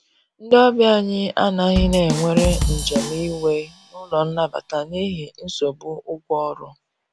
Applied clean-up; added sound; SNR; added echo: none; Bass drum / Drum kit; 5 dB; none.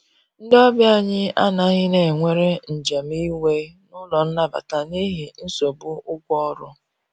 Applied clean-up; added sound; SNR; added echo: none; none; none; none.